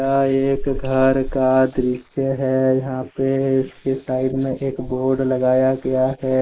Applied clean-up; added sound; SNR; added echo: neural mask model Resemble Enhance denoiser.